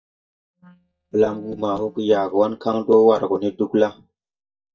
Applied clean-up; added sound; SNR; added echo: neural mask model DeepFilterNet 3.